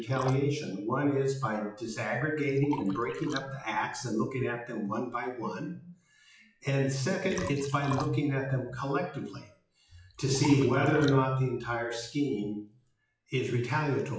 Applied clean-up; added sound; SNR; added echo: classical method WPE with log-MMSE.